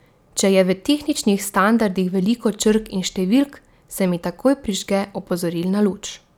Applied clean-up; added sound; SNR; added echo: none; none; none; none.